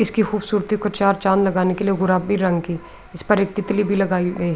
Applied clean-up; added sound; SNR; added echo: none; none; none; none.